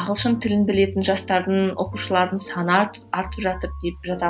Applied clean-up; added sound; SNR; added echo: none; none; none; none.